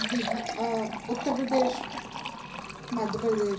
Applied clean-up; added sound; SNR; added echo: none; Fill (with liquid); 5 dB; reverberation time 0.5 s.